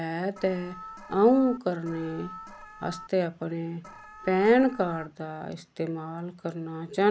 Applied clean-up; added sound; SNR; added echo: none; Alarm; 16 dB; none.